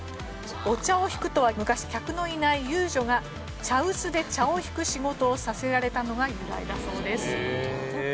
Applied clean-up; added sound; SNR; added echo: none; none; none; none.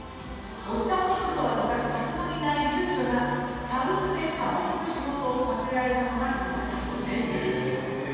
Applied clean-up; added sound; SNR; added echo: none; none; none; reverberation time 2.1 s.